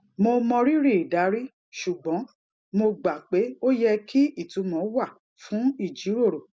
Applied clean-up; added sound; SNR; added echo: none; none; none; none.